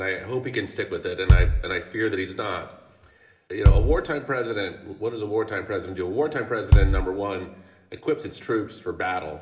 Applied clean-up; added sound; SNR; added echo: none; Bass drum; -5 dB; reverberation time 0.9 s.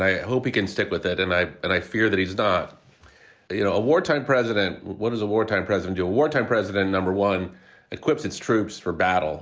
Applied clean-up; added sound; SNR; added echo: none; none; none; none.